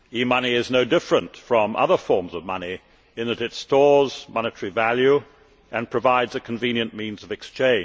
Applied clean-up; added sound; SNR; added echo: none; none; none; none.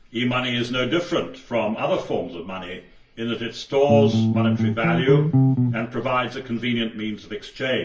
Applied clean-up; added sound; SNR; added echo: none; Bass guitar; -5 dB; reverberation time 0.3 s.